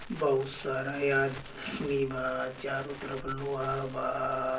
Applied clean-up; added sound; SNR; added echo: none; Crackle; 15 dB; reverberation time 0.3 s.